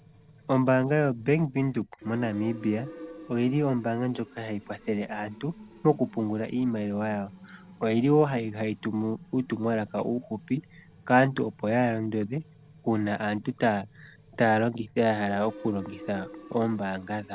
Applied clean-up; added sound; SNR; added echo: none; Fill (with liquid); 20 dB; none.